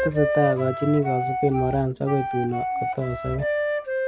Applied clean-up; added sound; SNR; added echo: none; Wind instrument, woodwind instrument; 2 dB; none.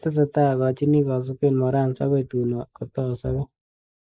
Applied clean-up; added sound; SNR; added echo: neural mask model Resemble Enhance denoiser.